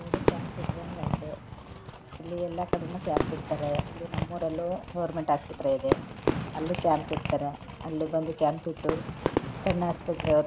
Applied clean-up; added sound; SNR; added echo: none; Fireworks; 2 dB; none.